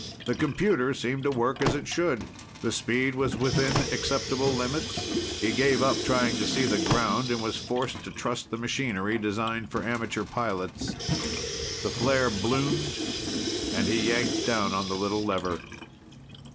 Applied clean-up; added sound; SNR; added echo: none; Slam / Microwave oven + Sink (filling or washing) / Water tap, faucet; 4 dB; none.